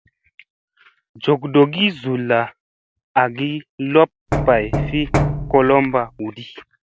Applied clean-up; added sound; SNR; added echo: none; Knock; 3 dB; none.